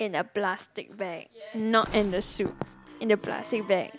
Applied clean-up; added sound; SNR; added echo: none; Burping, eructation + Slam / Wood; 18 dB; none.